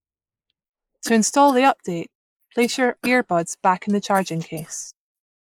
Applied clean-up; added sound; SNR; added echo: neural mask model Resemble Enhance denoiser.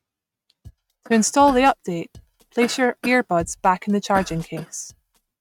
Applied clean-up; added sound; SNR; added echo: neural mask model RNNoise.